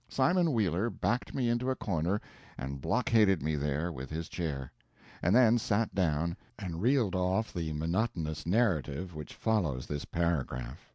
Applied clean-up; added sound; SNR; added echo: none; none; none; none.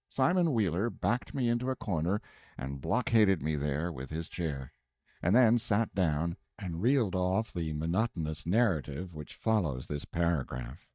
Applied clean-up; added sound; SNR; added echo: neural mask model DeepFilterNet 3.